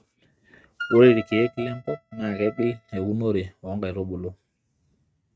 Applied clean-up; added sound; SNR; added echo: neural mask model RNNoise.